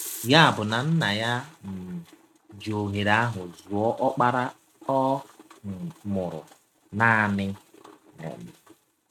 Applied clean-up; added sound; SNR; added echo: neural mask model RNNoise.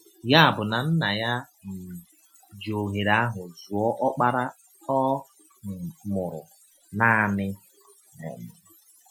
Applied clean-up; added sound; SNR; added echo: classical method Wiener filter.